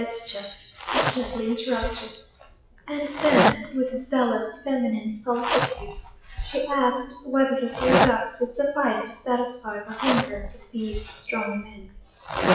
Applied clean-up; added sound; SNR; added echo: classical method WPE with log-MMSE.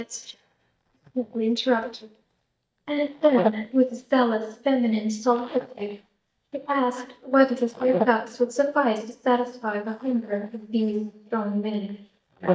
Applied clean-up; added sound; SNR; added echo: neural mask model DeepFilterNet 3.